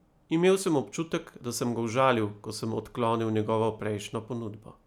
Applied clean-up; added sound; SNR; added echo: none; none; none; none.